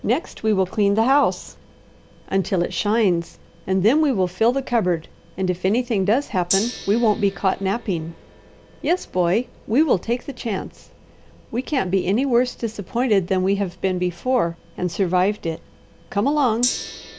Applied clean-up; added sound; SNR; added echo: none; Gong; 17 dB; none.